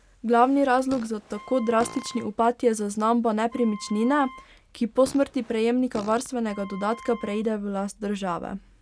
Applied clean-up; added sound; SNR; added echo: none; Wind instrument, woodwind instrument + Fart; 20 dB; none.